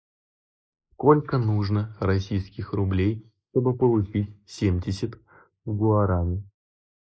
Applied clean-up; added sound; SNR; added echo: neural mask model Resemble Enhance denoiser.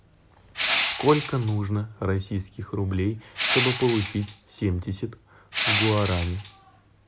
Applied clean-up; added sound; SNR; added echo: none; Crushing; 0 dB; none.